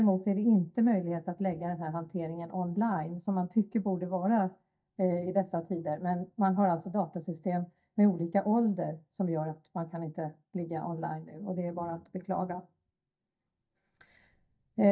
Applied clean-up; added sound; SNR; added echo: neural mask model DeepFilterNet 3.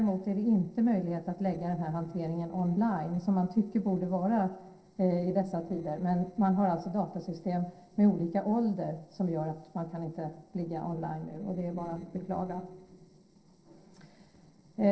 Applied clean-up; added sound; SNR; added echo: neural separator model SepFormer DNS4.